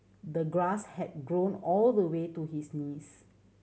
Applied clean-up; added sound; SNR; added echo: none; none; none; none.